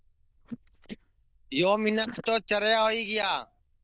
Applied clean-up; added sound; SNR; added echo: neural diffusion model UNIVERSE++.